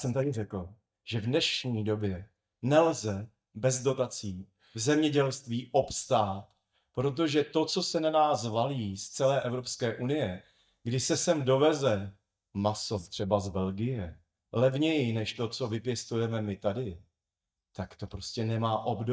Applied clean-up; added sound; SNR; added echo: neural mask model DeepFilterNet 3.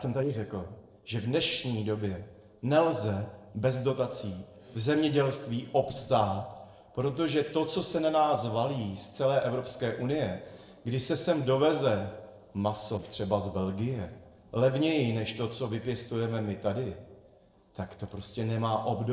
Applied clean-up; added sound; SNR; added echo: neural separator model SepFormer DNS4.